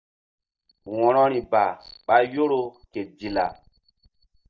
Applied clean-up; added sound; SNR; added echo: neural mask model DeepFilterNet 3.